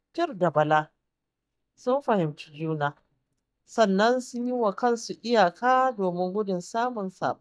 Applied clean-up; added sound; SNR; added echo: neural mask model DeepFilterNet 3.